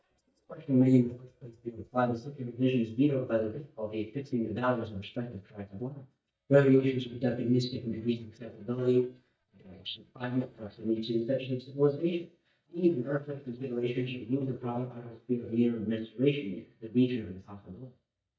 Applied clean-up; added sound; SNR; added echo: neural mask model DeepFilterNet 3.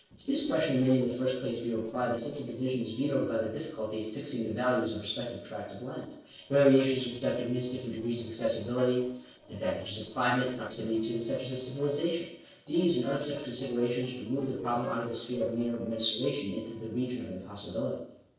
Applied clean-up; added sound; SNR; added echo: neural separator model SepFormer DNS4.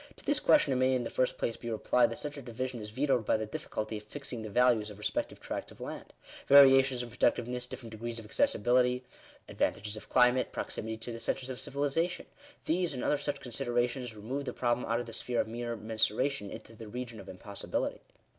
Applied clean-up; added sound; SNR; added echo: none; none; none; none.